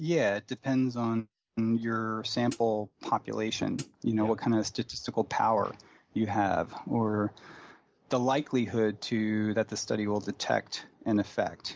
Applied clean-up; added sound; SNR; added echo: none; Hi-hat; 15 dB; none.